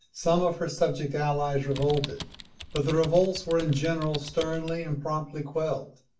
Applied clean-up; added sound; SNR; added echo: none; Typing; 13 dB; reverberation time 0.3 s.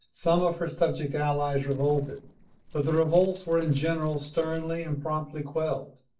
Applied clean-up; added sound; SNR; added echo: neural separator model SepFormer DNS4.